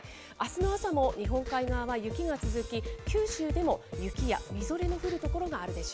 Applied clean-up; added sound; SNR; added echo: none; Drum kit; 3 dB; none.